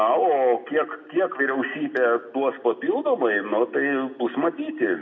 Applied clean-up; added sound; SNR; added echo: none; none; none; reverberation time 0.8 s.